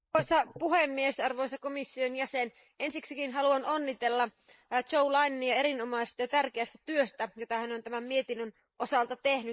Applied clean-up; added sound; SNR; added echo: neural mask model Resemble Enhance denoiser.